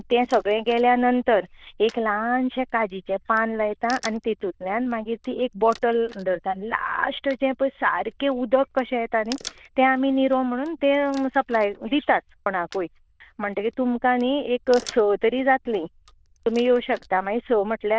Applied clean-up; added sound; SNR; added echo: neural diffusion model UNIVERSE++.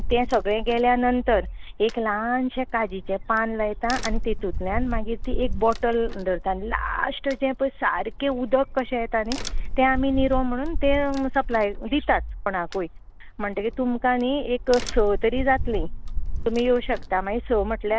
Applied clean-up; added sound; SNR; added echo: none; Crack; 5 dB; none.